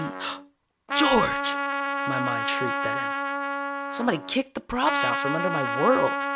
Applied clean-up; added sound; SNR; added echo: none; Trumpet; 1 dB; none.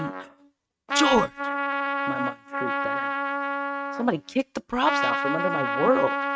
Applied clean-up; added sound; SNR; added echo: neural mask model RNNoise.